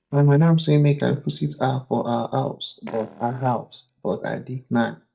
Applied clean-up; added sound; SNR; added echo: neural mask model DeepFilterNet 3.